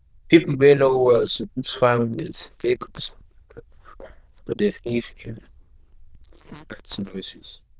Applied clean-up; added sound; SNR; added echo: neural diffusion model UNIVERSE++.